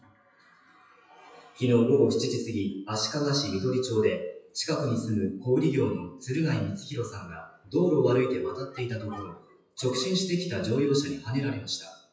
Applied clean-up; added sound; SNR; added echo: classical method WPE with log-MMSE.